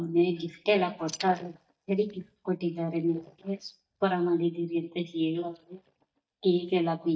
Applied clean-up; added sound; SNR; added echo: neural mask model DeepFilterNet 3.